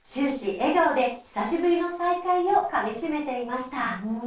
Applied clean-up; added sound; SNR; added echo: neural separator model SepFormer DNS4.